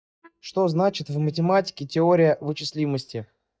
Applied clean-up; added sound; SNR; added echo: neural mask model DeepFilterNet 3.